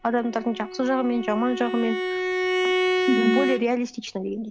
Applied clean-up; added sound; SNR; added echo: none; Bowed string instrument; 2 dB; none.